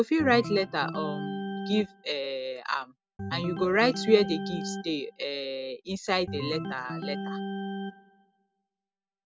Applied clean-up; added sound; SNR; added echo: none; Organ; 7 dB; none.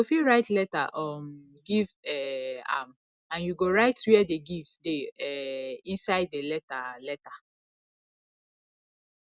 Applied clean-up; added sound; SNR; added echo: none; none; none; none.